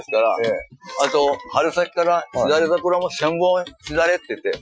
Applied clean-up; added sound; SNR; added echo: classical method Wiener filter.